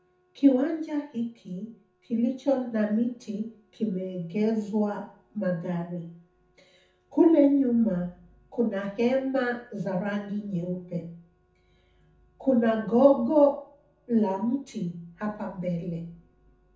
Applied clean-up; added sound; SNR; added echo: none; none; none; reverberation time 0.7 s.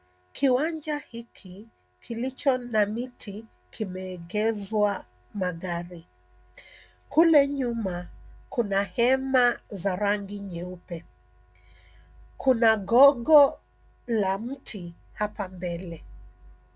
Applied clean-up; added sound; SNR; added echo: none; none; none; none.